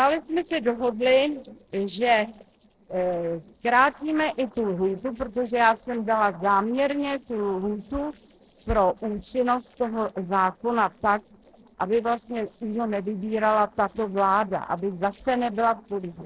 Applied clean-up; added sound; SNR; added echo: neural separator model SepFormer DNS4.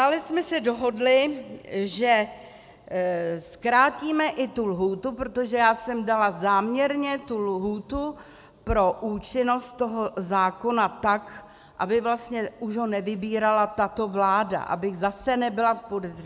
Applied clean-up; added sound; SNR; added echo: none; none; none; none.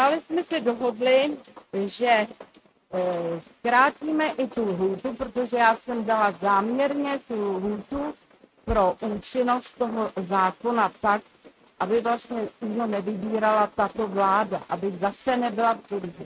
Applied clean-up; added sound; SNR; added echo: neural mask model RNNoise.